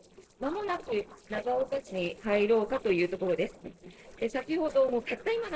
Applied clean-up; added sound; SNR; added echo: neural separator model SepFormer DNS4.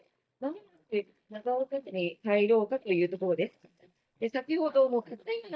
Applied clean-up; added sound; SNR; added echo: neural mask model DeepFilterNet 3.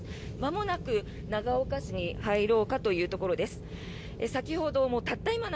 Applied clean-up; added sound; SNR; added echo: none; none; none; none.